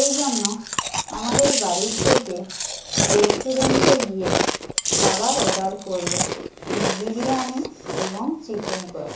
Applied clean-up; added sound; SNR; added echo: none; Chewing, mastication; -2 dB; reverberation time 0.8 s.